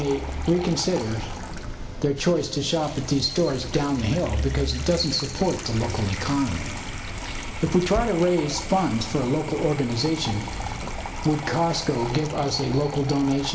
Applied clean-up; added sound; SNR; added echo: none; Sink (filling or washing) / Water tap, faucet; 12 dB; reverberation time 2.1 s.